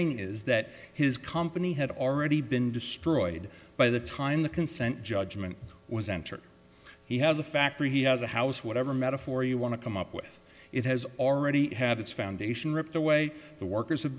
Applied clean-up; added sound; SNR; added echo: none; none; none; none.